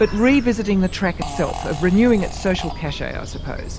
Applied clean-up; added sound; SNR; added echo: none; Fart + Bird; 9 dB; none.